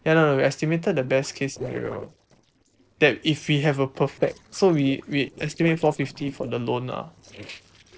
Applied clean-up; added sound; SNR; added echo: neural separator model SepFormer DNS4.